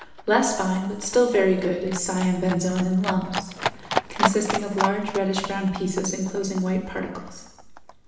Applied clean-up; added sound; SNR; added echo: none; Livestock, farm animals, working animals; 7 dB; reverberation time 1.0 s.